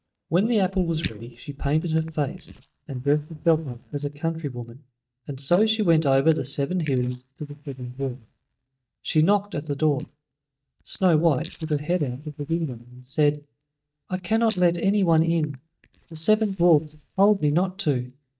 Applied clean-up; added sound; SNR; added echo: neural mask model DeepFilterNet 3.